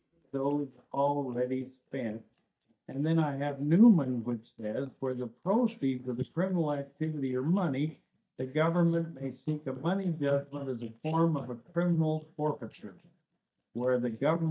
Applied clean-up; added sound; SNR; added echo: neural mask model DeepFilterNet 3.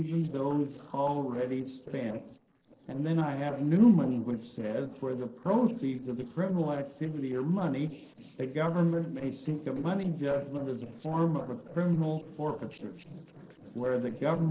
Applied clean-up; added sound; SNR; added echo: neural separator model SepFormer DNS4.